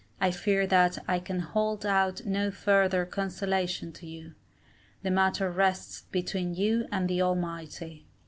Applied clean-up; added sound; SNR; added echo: none; none; none; none.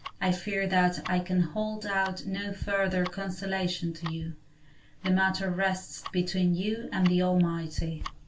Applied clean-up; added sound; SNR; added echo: none; Tick-tock; 15 dB; reverberation time 0.2 s.